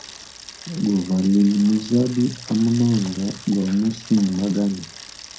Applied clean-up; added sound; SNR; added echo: none; Bicycle; 18 dB; reverberation time 0.3 s.